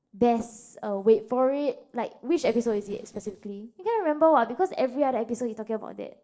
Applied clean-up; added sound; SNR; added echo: neural separator model SepFormer DNS4.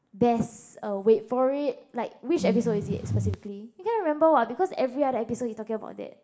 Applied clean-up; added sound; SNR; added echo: none; Bass guitar; 3 dB; reverberation time 0.8 s.